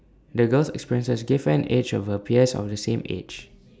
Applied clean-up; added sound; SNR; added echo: none; none; none; none.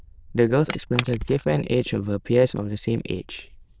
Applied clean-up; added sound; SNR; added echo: neural diffusion model UNIVERSE++.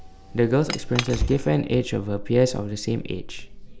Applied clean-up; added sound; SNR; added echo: none; Cutlery, silverware / Chink, clink + Engine / Car; 8 dB; none.